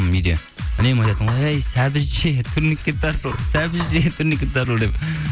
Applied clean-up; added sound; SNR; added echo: none; Knock; 17 dB; none.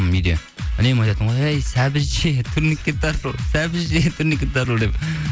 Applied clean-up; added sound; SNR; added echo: none; none; none; none.